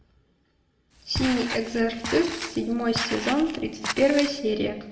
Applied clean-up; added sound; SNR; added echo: none; Walk, footsteps; 8 dB; reverberation time 0.8 s.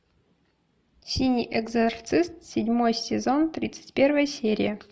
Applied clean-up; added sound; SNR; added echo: none; none; none; none.